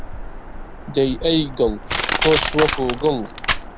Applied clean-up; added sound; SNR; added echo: none; Crushing + Bird vocalization, bird call, bird song; 3 dB; none.